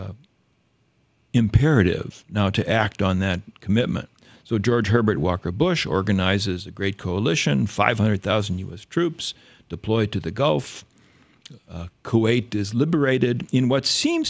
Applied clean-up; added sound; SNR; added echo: none; none; none; none.